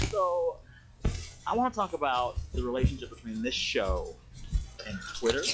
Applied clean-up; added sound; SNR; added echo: classical method log-MMSE.